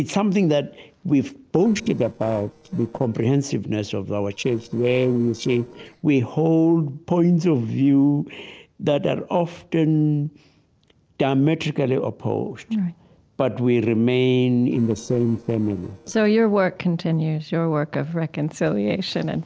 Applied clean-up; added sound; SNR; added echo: neural separator model SepFormer DNS4.